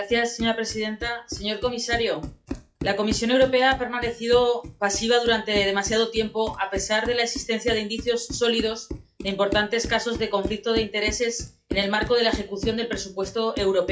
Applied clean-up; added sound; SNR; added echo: classical method WPE with log-MMSE.